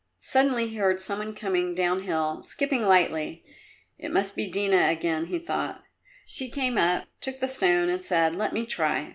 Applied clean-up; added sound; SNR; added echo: none; none; none; none.